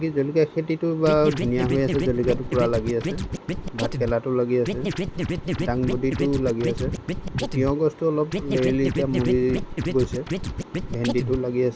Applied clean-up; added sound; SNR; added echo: none; Scratching (performance technique); 4 dB; none.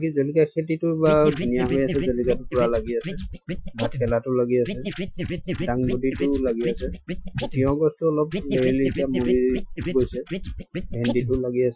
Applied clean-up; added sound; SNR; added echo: classical method Wiener filter.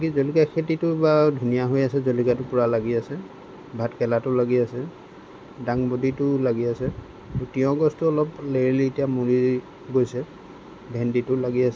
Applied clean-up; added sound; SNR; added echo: none; none; none; none.